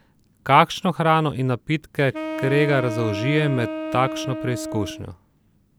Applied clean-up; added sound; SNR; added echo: none; Wind instrument, woodwind instrument; 8 dB; none.